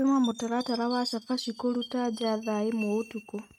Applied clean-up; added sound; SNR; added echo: neural mask model RNNoise.